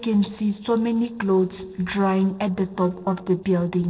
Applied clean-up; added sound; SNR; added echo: neural separator model SepFormer DNS4.